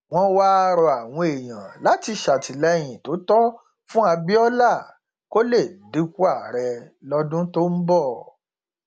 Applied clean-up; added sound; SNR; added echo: none; none; none; none.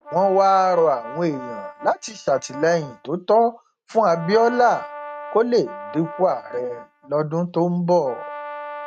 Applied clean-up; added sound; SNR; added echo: neural mask model RNNoise.